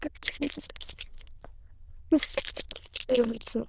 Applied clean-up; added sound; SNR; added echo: neural diffusion model UNIVERSE++.